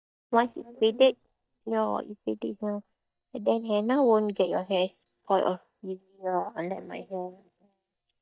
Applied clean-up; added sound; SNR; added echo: neural mask model DeepFilterNet 3.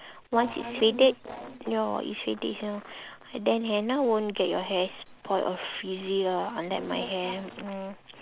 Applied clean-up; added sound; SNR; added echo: none; none; none; none.